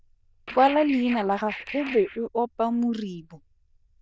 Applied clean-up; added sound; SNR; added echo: neural diffusion model UNIVERSE++.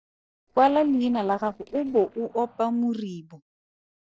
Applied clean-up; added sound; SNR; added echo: neural separator model SepFormer DNS4.